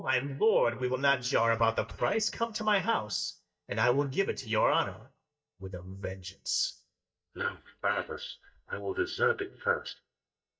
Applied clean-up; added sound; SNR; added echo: neural mask model DeepFilterNet 3.